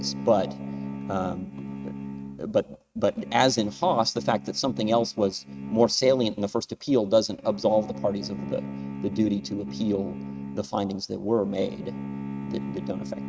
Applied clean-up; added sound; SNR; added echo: neural mask model RNNoise.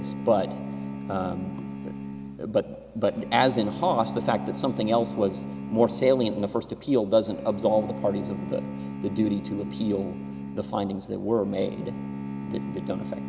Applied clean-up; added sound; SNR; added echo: none; Bowed string instrument; 8 dB; none.